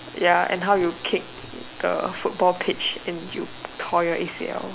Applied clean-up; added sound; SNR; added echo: none; none; none; none.